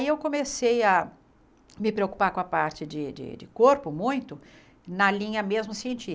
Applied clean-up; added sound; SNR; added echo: none; none; none; none.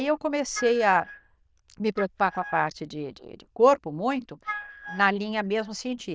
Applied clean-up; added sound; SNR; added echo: neural diffusion model UNIVERSE++.